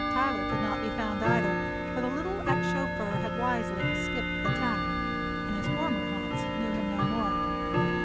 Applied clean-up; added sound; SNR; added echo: none; Tick-tock / Bell; -5 dB; none.